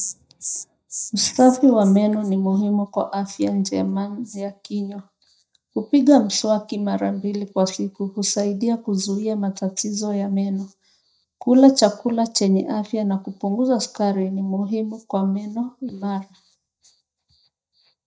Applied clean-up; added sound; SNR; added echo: neural mask model DeepFilterNet 3.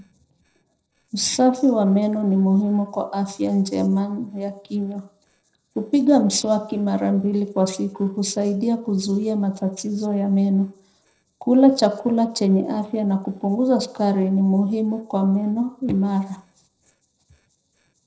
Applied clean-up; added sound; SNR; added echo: neural separator model SepFormer DNS4.